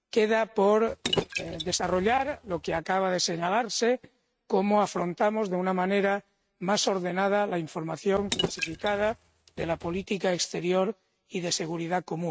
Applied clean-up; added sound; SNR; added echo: neural mask model RNNoise.